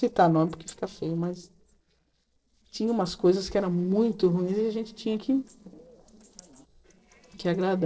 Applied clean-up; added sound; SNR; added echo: neural separator model SepFormer DNS4.